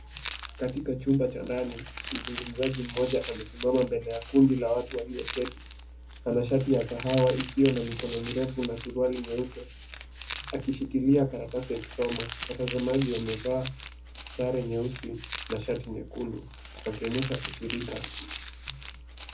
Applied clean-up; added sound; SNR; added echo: none; Crumpling, crinkling; 7 dB; reverberation time 0.3 s.